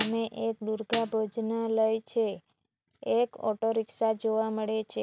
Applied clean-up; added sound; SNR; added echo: none; Snare drum; 9 dB; none.